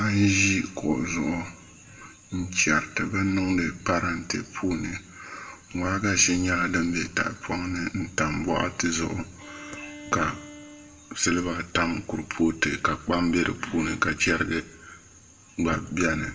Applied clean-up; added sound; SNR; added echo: none; Bowed string instrument; 19 dB; reverberation time 0.7 s.